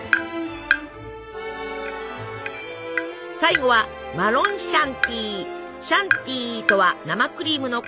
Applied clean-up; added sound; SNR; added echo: none; Tap; 5 dB; none.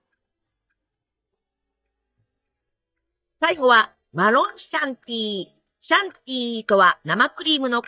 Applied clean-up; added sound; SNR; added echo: neural mask model DeepFilterNet 3.